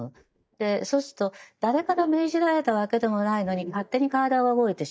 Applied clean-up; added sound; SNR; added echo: neural mask model DeepFilterNet 3.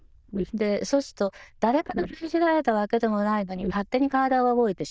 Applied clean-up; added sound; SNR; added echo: neural diffusion model UNIVERSE++.